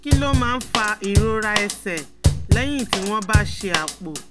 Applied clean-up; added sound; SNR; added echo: none; Drum / Drum kit; -3 dB; none.